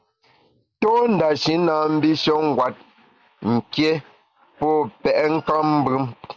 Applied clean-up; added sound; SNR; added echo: none; none; none; none.